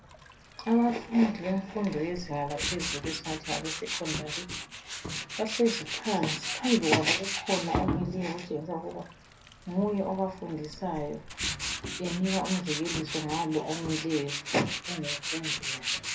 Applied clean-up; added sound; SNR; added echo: none; Tools; 5 dB; reverberation time 0.3 s.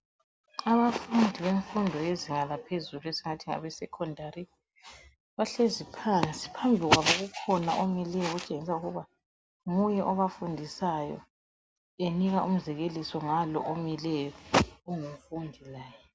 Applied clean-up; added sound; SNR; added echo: none; none; none; none.